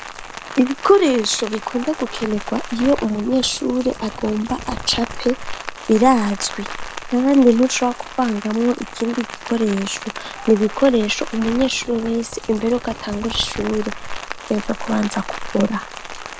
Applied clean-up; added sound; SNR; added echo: none; Rain; 11 dB; none.